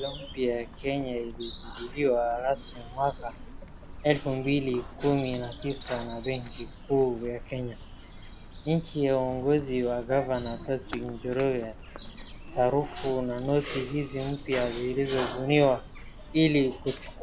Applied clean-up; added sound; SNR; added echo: none; Bird vocalization, bird call, bird song; 13 dB; none.